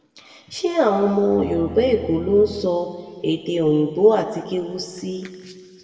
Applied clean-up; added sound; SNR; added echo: none; Bowed string instrument; 16 dB; reverberation time 1.6 s.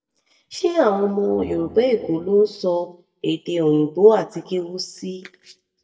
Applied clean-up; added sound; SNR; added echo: neural mask model DeepFilterNet 3.